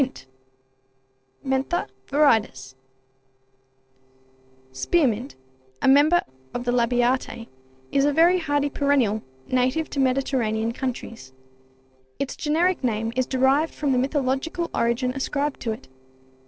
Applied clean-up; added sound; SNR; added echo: neural separator model SepFormer DNS4.